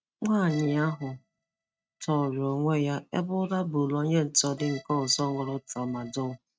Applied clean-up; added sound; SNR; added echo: neural mask model RNNoise.